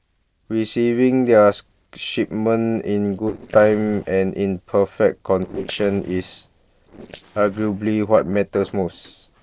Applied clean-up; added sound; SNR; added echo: neural separator model SepFormer DNS4.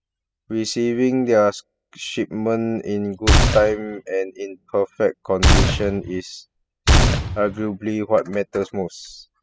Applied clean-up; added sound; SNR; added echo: classical method spectral subtraction.